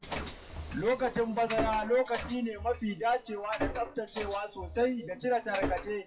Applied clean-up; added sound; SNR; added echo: classical method WPE with log-MMSE.